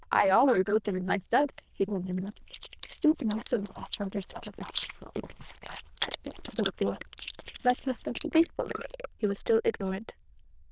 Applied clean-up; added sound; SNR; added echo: neural diffusion model UNIVERSE++.